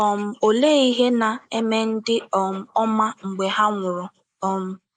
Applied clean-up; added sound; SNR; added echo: neural mask model Resemble Enhance denoiser.